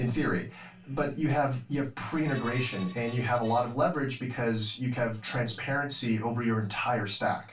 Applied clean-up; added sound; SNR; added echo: none; Screech; 16 dB; reverberation time 0.2 s.